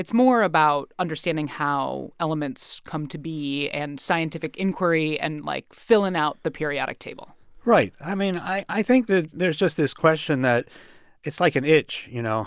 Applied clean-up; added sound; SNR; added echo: none; none; none; none.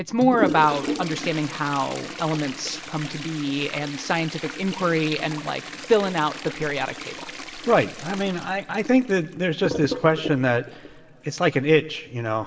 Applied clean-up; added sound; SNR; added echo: none; Toilet flush; 10 dB; reverberation time 2.0 s.